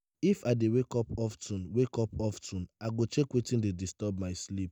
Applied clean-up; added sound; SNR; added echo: none; none; none; none.